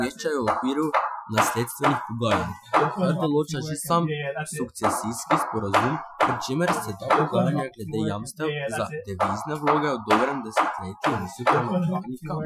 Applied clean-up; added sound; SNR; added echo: classical method Wiener filter.